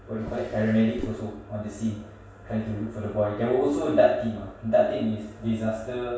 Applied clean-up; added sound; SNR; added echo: none; Drawer open or close; 13 dB; reverberation time 0.7 s.